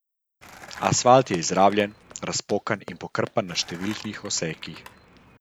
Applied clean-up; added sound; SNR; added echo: none; Run + Skateboard; 20 dB; none.